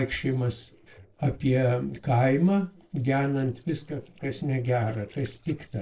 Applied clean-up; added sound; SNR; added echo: neural separator model SepFormer DNS4.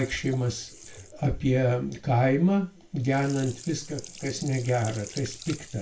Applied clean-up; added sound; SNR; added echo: none; Sink (filling or washing); 19 dB; reverberation time 0.2 s.